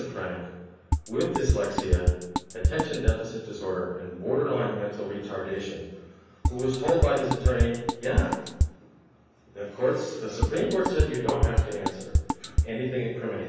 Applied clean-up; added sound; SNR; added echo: none; Drum kit; -3 dB; reverberation time 1.1 s.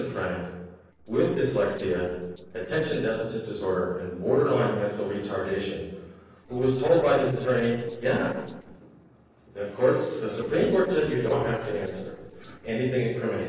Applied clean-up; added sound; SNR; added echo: neural separator model SepFormer DNS4.